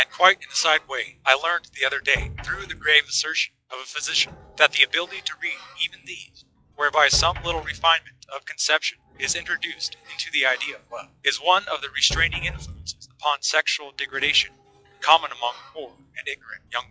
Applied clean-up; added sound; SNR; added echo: classical method log-MMSE.